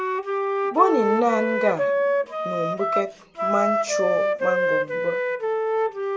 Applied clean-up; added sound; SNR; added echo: none; Wind instrument, woodwind instrument; -3 dB; reverberation time 0.8 s.